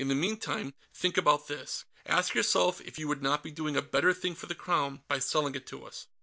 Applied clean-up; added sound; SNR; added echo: none; none; none; none.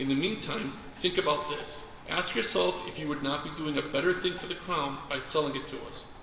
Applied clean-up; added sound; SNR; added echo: none; Rain; 15 dB; reverberation time 1.9 s.